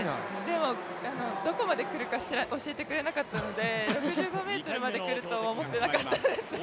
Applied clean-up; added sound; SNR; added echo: none; none; none; none.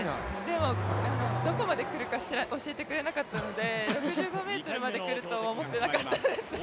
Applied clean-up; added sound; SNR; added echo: none; Accelerating, revving, vroom / Car; 7 dB; none.